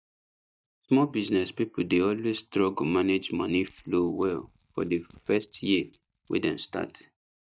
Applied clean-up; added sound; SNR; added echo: neural mask model DeepFilterNet 3.